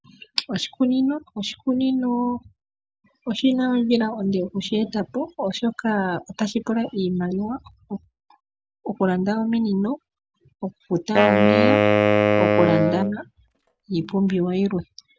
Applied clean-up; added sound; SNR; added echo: none; Wind instrument, woodwind instrument; -4 dB; none.